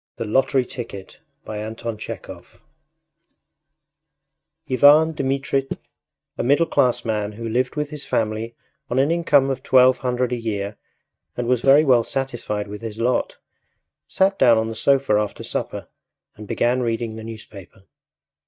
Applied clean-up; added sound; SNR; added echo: neural mask model DeepFilterNet 3.